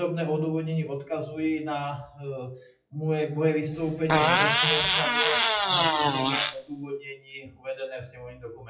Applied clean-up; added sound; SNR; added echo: classical method WPE with log-MMSE.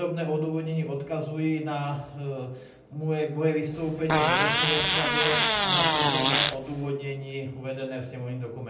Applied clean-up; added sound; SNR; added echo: none; Fart; -5 dB; reverberation time 0.6 s.